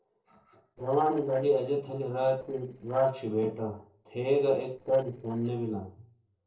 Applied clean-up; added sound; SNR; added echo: neural separator model SepFormer DNS4.